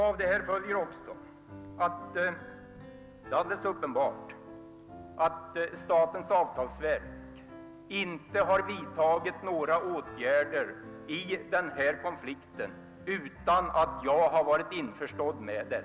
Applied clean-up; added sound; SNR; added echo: none; Piano; 17 dB; none.